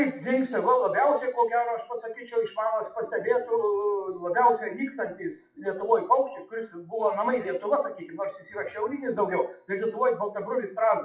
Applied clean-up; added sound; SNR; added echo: classical method WPE with log-MMSE.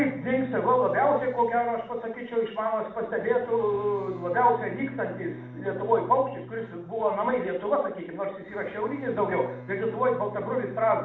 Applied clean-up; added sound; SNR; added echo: none; Bowed string instrument; 17 dB; reverberation time 0.5 s.